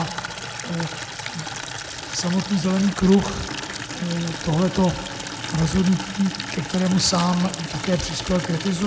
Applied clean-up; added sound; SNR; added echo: none; Water tap, faucet / Liquid; 8 dB; none.